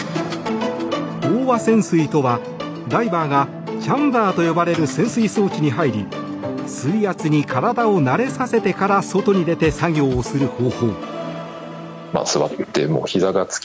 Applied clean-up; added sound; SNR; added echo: none; none; none; none.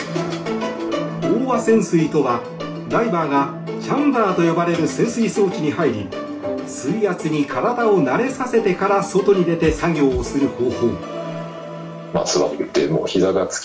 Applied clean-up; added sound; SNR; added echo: none; none; none; reverberation time 0.3 s.